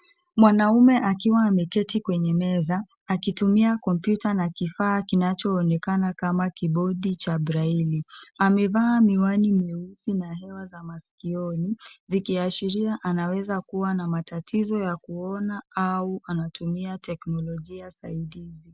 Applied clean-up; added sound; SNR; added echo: none; none; none; none.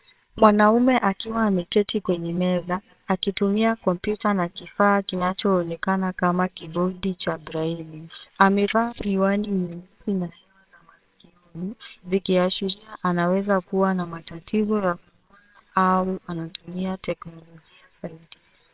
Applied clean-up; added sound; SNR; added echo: neural separator model SepFormer WHAMR!.